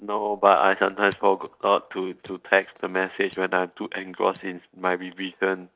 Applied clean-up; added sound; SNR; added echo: neural mask model DeepFilterNet 3.